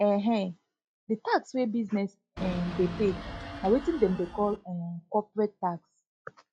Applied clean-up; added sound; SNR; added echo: classical method log-MMSE.